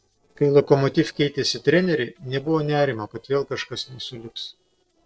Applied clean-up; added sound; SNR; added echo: neural separator model SepFormer DNS4.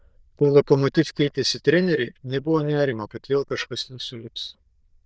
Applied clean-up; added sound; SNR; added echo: neural diffusion model UNIVERSE++.